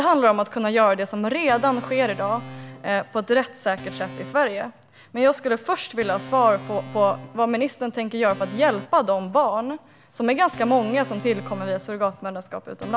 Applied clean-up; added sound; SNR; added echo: none; Organ; 18 dB; none.